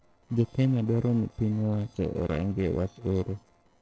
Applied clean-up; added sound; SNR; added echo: neural separator model SepFormer DNS4.